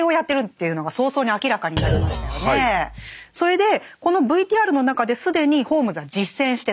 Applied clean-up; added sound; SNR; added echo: none; Thump, thud; 4 dB; none.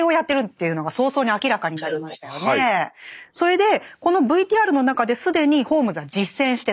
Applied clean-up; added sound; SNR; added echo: neural mask model Resemble Enhance denoiser.